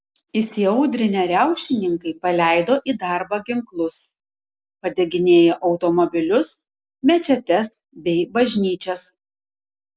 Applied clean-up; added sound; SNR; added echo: none; none; none; none.